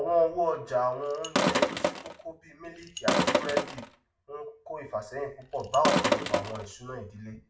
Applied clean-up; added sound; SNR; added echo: none; Sink (filling or washing); -2 dB; reverberation time 0.2 s.